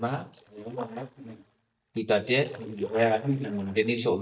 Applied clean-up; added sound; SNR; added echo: neural mask model DeepFilterNet 3.